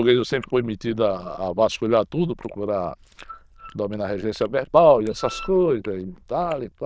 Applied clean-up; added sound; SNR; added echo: neural diffusion model UNIVERSE++.